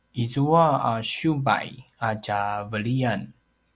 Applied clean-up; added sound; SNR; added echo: none; none; none; none.